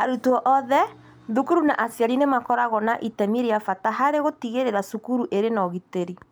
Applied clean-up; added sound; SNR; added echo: none; none; none; none.